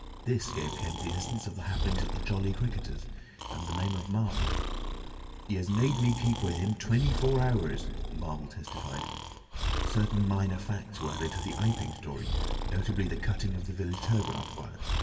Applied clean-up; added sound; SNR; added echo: none; Breathing; 3 dB; reverberation time 1.9 s.